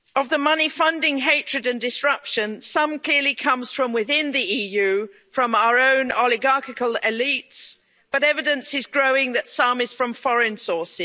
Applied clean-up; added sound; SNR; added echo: none; none; none; none.